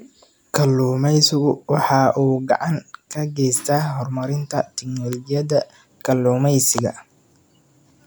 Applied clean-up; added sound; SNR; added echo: none; none; none; none.